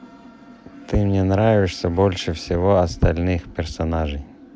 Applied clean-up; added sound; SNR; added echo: none; none; none; none.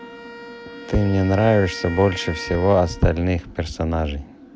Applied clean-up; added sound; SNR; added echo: none; Wind instrument, woodwind instrument; 16 dB; none.